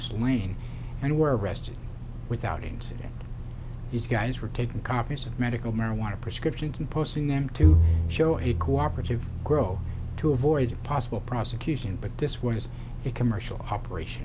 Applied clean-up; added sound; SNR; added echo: none; Bowed string instrument; -2 dB; none.